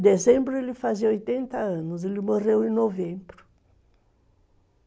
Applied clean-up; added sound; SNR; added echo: none; none; none; none.